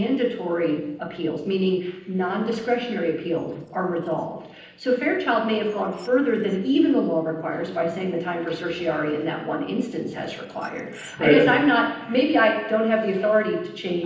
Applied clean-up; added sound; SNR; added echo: neural separator model SepFormer DNS4.